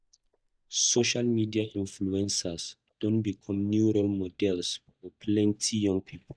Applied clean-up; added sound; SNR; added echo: neural mask model DeepFilterNet 3.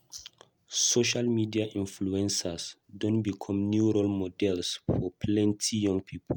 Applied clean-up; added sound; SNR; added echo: none; none; none; none.